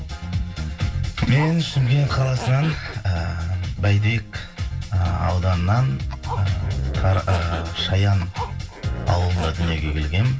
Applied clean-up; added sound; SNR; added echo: none; Zipper (clothing); 14 dB; reverberation time 0.2 s.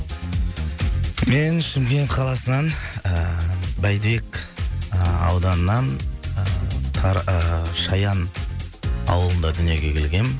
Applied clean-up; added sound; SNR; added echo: none; none; none; none.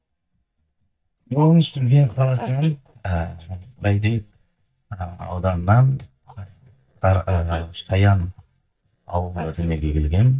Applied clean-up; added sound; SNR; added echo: neural mask model DeepFilterNet 3.